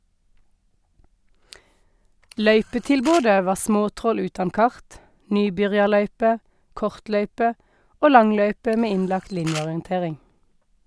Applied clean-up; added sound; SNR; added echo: none; Camera; 16 dB; none.